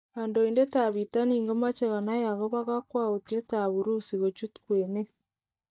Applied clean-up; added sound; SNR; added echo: neural mask model DeepFilterNet 3.